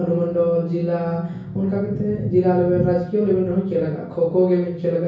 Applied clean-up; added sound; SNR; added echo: none; Bass guitar; 16 dB; reverberation time 0.6 s.